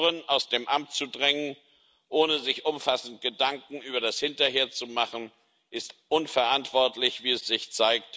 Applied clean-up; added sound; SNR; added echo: none; none; none; none.